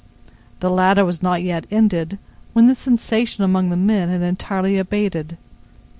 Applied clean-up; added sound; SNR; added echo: none; none; none; none.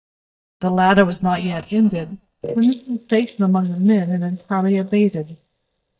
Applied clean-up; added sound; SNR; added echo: neural mask model DeepFilterNet 3.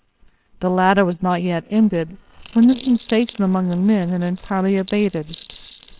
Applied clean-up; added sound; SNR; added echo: neural separator model SepFormer WHAMR!.